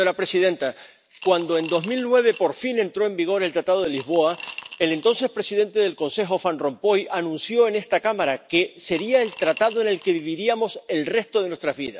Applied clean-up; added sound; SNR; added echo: none; Coin (dropping) / Glass; 14 dB; none.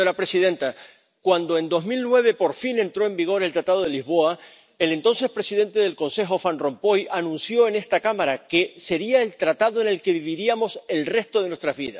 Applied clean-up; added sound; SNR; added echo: none; none; none; none.